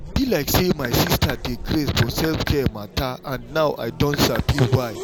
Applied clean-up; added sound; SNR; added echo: none; Race car, auto racing / Accelerating, revving, vroom + Knock; 12 dB; none.